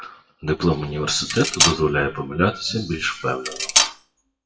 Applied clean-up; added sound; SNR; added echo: classical method WPE with log-MMSE.